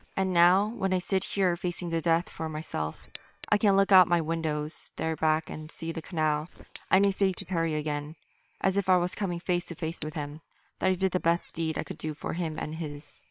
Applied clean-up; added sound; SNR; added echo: neural separator model SepFormer WHAM!.